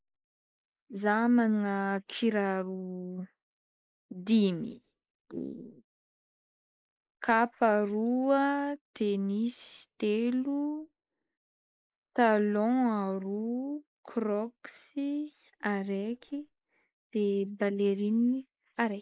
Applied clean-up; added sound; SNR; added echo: neural mask model Resemble Enhance denoiser.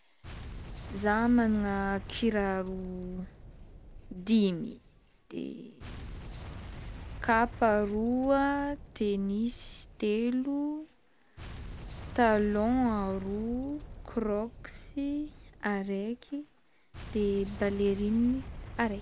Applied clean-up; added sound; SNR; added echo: none; Boom; 13 dB; none.